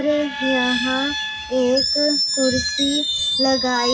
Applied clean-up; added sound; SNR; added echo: none; Screech; 2 dB; reverberation time 0.4 s.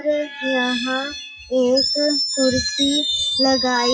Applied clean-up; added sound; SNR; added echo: classical method WPE with log-MMSE.